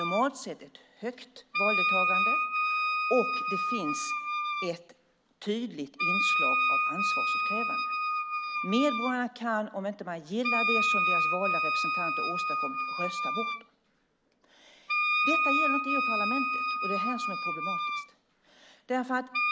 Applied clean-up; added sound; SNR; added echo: none; Wind instrument, woodwind instrument; -5 dB; none.